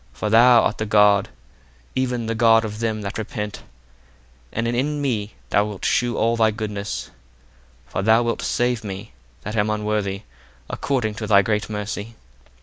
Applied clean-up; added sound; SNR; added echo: none; none; none; none.